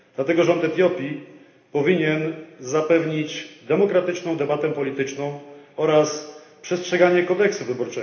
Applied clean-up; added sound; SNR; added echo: none; none; none; reverberation time 1.0 s.